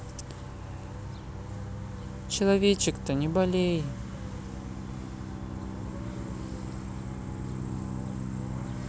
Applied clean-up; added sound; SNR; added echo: none; none; none; none.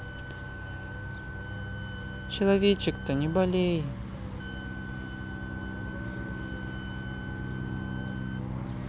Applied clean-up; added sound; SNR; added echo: none; Wind instrument, woodwind instrument; 15 dB; none.